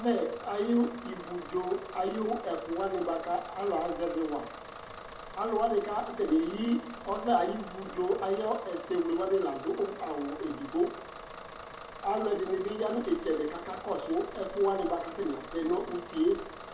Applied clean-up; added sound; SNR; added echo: none; Bus / Engine; 13 dB; reverberation time 0.2 s.